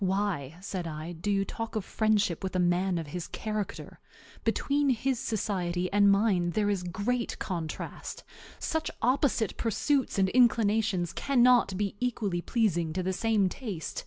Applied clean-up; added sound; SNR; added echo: none; none; none; none.